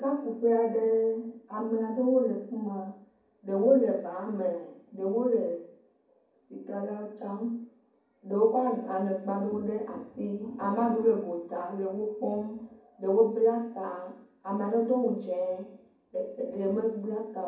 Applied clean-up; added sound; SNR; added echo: none; none; none; reverberation time 0.6 s.